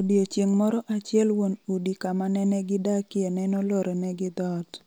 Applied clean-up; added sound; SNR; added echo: none; none; none; none.